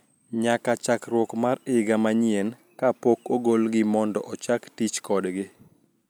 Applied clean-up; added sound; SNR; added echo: none; none; none; none.